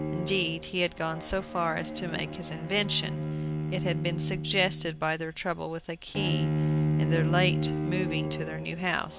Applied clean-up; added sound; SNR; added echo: none; Bowed string instrument; 0 dB; none.